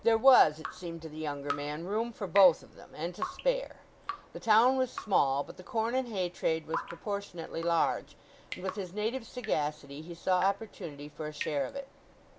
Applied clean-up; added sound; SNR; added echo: none; Drip; 15 dB; none.